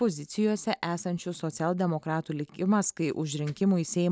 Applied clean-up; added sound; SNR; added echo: none; none; none; none.